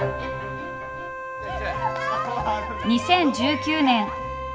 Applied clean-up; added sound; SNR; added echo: none; Wind instrument, woodwind instrument; 7 dB; reverberation time 0.8 s.